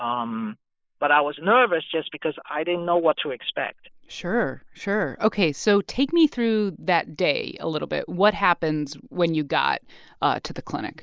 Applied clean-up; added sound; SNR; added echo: neural mask model Resemble Enhance denoiser.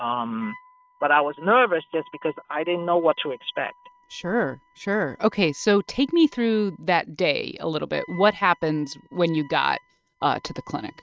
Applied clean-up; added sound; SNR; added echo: neural mask model RNNoise.